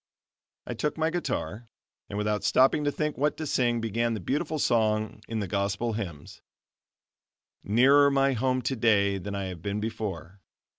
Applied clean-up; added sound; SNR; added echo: none; none; none; none.